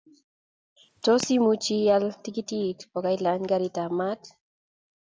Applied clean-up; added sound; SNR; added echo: none; Crack / Crackle; 15 dB; none.